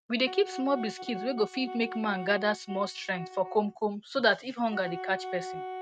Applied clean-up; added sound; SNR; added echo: neural mask model RNNoise.